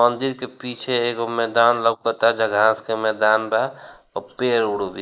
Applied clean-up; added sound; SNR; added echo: neural mask model Resemble Enhance denoiser.